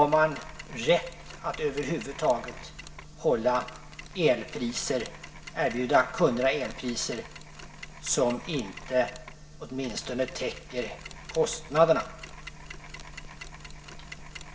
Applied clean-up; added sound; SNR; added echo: none; Mechanisms; 16 dB; reverberation time 0.2 s.